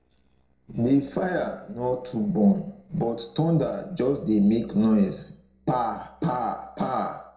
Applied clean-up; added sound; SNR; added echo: neural separator model SepFormer DNS4.